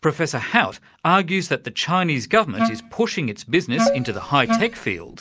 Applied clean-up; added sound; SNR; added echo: none; Wind instrument, woodwind instrument + Keyboard (musical); 2 dB; none.